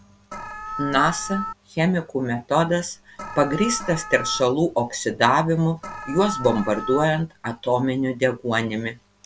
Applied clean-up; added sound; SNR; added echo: none; Alarm; 9 dB; none.